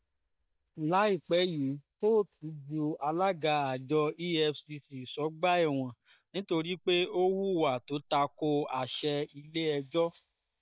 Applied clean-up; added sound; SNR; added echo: neural mask model DeepFilterNet 3.